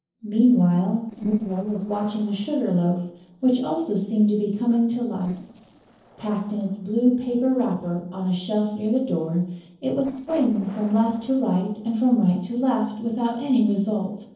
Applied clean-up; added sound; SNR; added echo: neural separator model SepFormer DNS4.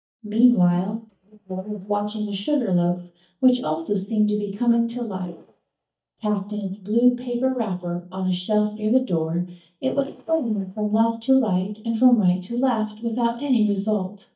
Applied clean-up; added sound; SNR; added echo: neural mask model DeepFilterNet 3.